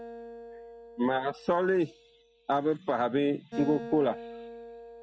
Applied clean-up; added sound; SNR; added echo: none; Acoustic guitar; 14 dB; none.